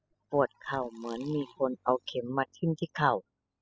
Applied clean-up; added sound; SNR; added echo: classical method spectral subtraction.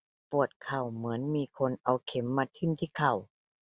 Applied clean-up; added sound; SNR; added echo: none; none; none; none.